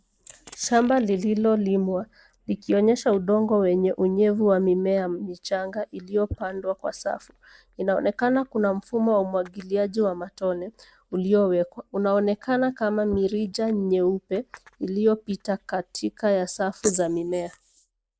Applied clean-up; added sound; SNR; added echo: neural mask model Resemble Enhance denoiser.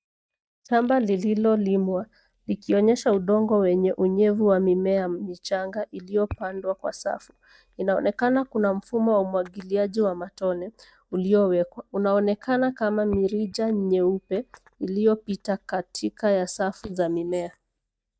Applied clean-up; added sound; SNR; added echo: neural mask model DeepFilterNet 3.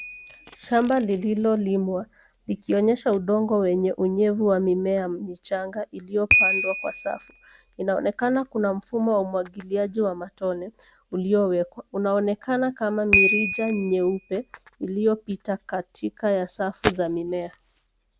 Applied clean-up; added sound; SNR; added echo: none; Piano; 7 dB; none.